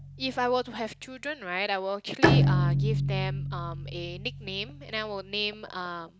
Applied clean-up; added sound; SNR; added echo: none; Bowed string instrument; -4 dB; none.